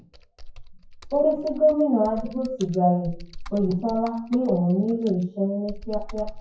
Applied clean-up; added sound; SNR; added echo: classical method WPE with log-MMSE.